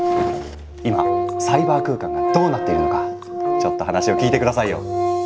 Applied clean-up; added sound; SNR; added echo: none; Organ; -1 dB; none.